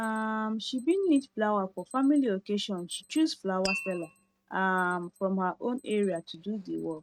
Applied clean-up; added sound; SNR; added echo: neural mask model RNNoise.